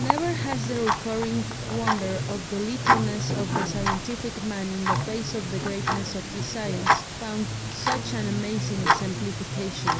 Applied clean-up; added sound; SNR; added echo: none; Tick-tock; -3 dB; none.